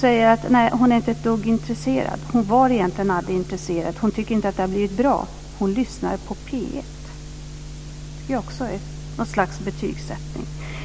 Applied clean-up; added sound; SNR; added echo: none; none; none; none.